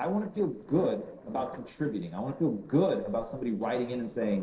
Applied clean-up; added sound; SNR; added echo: neural separator model SepFormer DNS4.